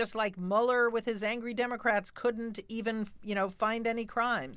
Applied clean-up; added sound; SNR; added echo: none; none; none; none.